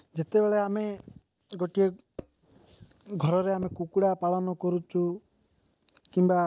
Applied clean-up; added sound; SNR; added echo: neural mask model Resemble Enhance denoiser.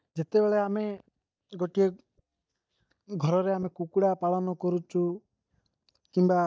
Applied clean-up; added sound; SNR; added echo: neural mask model DeepFilterNet 3.